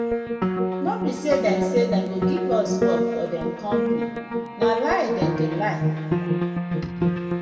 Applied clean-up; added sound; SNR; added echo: none; Piano; -3 dB; reverberation time 2.2 s.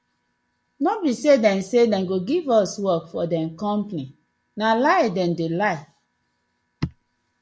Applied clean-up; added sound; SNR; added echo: none; none; none; none.